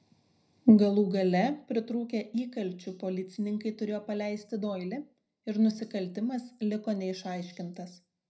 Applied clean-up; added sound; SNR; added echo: none; none; none; reverberation time 0.3 s.